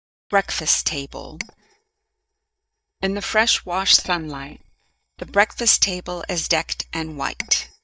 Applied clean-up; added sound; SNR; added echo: neural mask model DeepFilterNet 3.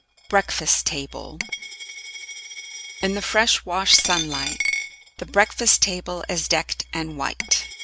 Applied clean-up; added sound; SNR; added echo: none; Coin (dropping); 8 dB; none.